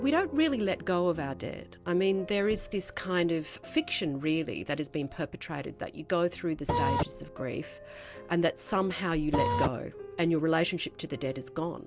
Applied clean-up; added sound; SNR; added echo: none; Printer; -4 dB; none.